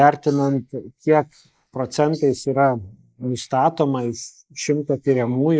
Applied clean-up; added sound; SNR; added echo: neural mask model Resemble Enhance denoiser.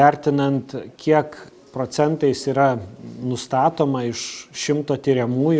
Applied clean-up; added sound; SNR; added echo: none; none; none; none.